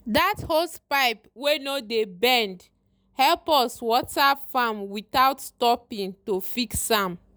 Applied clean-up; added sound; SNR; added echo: none; none; none; none.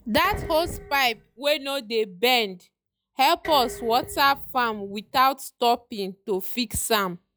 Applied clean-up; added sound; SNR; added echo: classical method log-MMSE.